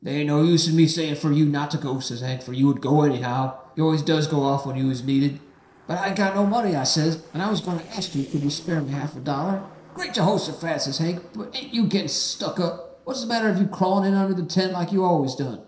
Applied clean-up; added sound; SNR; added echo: neural separator model SepFormer DNS4.